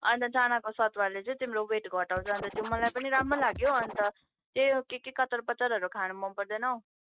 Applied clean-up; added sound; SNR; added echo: neural mask model RNNoise.